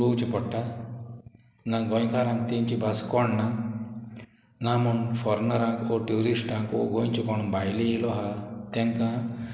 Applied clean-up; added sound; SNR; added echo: none; none; none; none.